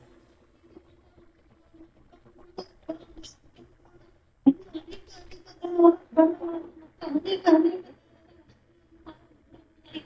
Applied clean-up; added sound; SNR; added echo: neural mask model DeepFilterNet 3.